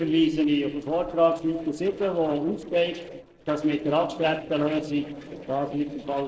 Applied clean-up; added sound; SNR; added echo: neural separator model SepFormer DNS4.